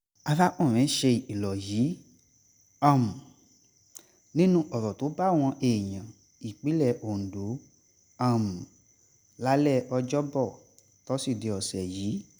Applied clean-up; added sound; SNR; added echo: none; none; none; none.